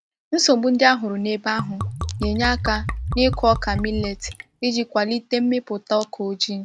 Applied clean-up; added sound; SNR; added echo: none; Liquid; 6 dB; none.